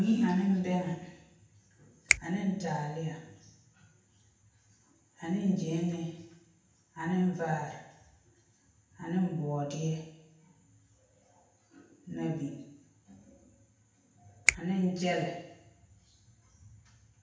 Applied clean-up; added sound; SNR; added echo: none; Finger snapping; 1 dB; reverberation time 0.8 s.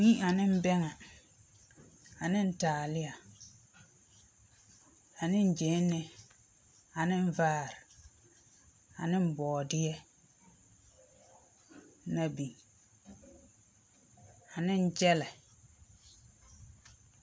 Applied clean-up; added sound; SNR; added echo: none; none; none; none.